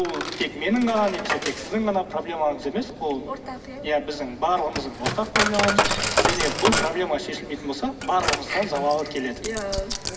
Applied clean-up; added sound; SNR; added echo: none; Coin (dropping); 2 dB; reverberation time 1.8 s.